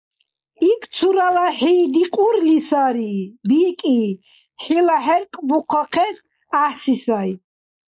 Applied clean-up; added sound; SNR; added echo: neural mask model Resemble Enhance denoiser.